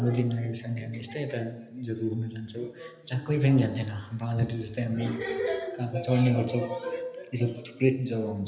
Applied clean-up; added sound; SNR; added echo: none; none; none; reverberation time 0.8 s.